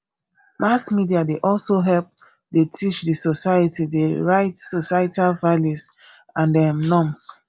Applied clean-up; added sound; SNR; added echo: none; none; none; none.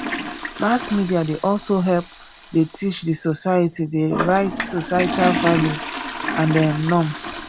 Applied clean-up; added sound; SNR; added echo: none; Toilet flush; 7 dB; none.